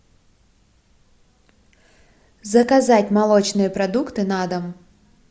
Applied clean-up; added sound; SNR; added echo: none; none; none; none.